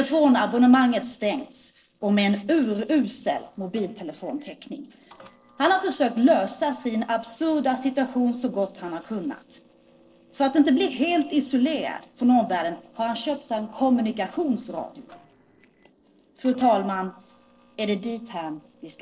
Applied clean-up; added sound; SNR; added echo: neural separator model SepFormer DNS4.